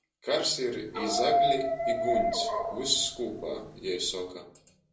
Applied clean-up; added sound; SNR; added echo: none; Dog; -2 dB; reverberation time 0.2 s.